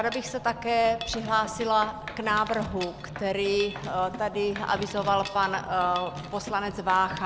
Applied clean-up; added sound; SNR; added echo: none; Mechanisms; 12 dB; none.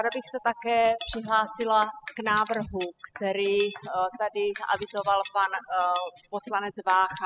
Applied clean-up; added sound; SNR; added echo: classical method spectral subtraction.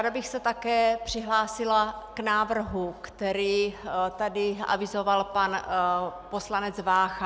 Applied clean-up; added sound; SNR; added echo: none; none; none; none.